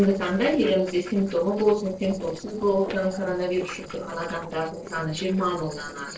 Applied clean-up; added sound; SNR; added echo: neural separator model SepFormer DNS4.